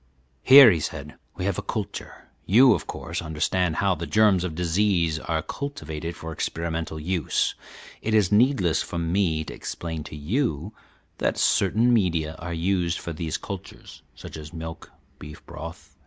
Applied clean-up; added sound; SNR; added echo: none; none; none; none.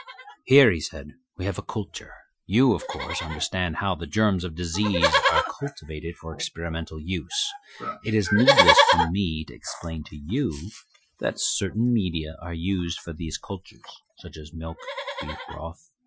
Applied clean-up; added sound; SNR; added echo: classical method Wiener filter.